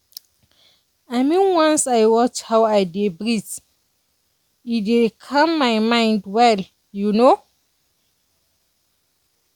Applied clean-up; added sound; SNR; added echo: none; none; none; none.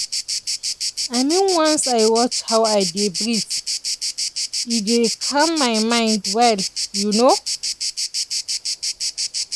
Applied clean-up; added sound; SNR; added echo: neural mask model Resemble Enhance denoiser.